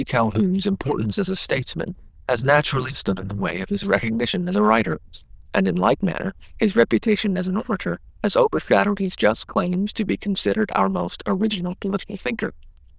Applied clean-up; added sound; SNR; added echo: neural diffusion model UNIVERSE++.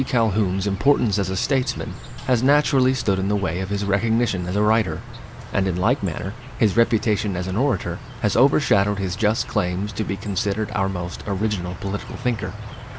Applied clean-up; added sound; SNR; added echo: none; Insect; 13 dB; none.